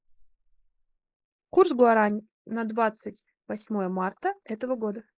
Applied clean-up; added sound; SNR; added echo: neural mask model Resemble Enhance denoiser.